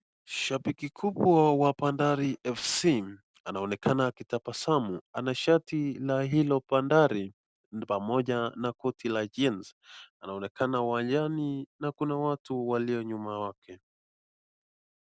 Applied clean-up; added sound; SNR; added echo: none; none; none; none.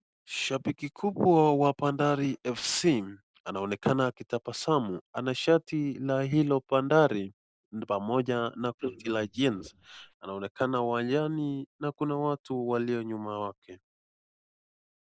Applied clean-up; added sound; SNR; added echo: neural mask model Resemble Enhance denoiser.